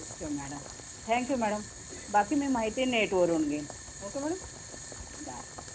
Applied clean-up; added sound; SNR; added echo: none; Boiling; 11 dB; none.